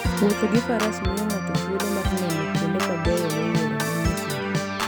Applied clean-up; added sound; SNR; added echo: none; Organ; -1 dB; none.